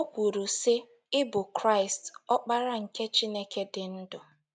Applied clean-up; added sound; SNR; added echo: none; none; none; none.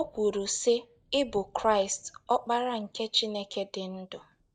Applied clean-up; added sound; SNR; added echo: neural mask model DeepFilterNet 3.